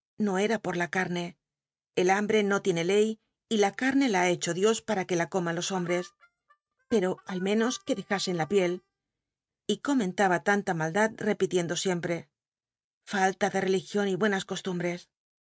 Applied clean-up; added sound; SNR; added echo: neural mask model RNNoise.